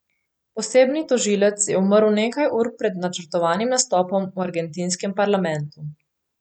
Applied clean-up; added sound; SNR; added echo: none; none; none; none.